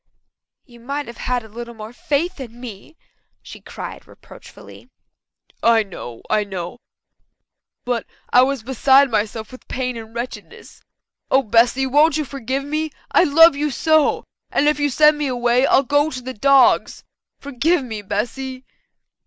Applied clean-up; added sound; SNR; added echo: none; none; none; none.